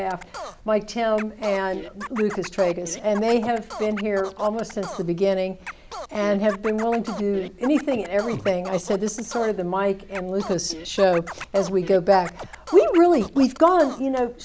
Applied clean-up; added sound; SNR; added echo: none; Scratching (performance technique); 15 dB; none.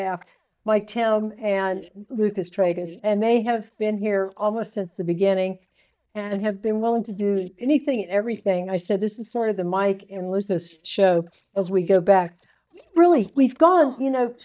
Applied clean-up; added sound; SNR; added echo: neural mask model DeepFilterNet 3.